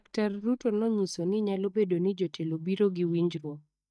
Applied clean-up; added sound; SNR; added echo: neural mask model DeepFilterNet 3.